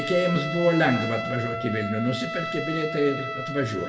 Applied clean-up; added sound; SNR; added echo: none; Trumpet; 6 dB; reverberation time 1.0 s.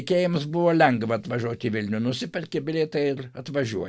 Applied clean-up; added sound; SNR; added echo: none; none; none; none.